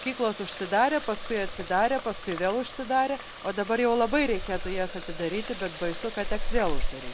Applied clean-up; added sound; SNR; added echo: none; Water tap, faucet; 4 dB; none.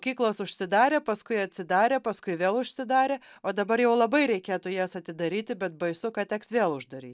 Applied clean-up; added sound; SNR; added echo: none; none; none; none.